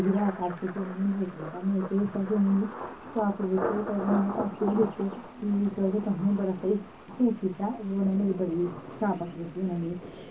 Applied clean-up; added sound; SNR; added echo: none; Thunder; 11 dB; reverberation time 0.3 s.